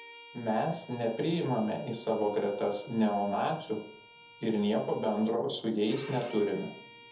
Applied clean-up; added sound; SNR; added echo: none; Bowed string instrument; 20 dB; reverberation time 0.7 s.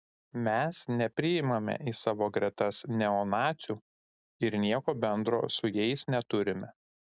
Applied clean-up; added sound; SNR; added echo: none; none; none; none.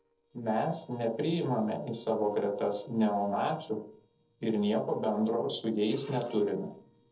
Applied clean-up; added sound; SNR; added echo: neural separator model SepFormer DNS4.